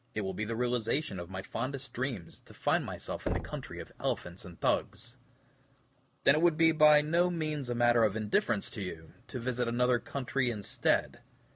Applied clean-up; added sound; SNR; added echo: none; Knock; 10 dB; none.